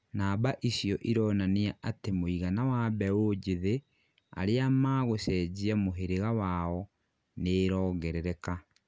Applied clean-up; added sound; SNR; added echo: none; none; none; none.